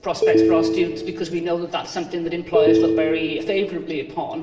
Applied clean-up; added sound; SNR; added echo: none; Telephone; -3 dB; reverberation time 0.8 s.